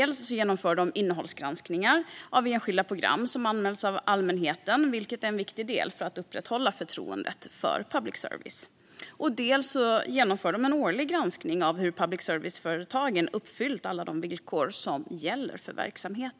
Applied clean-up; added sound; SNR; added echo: none; none; none; none.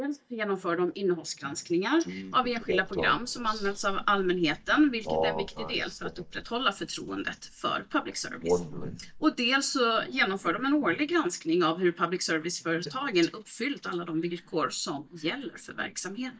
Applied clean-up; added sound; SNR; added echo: neural mask model DeepFilterNet 3.